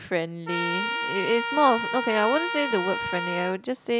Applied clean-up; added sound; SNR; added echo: none; Trumpet; 4 dB; none.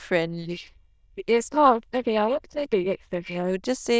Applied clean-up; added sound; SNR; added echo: neural diffusion model UNIVERSE++.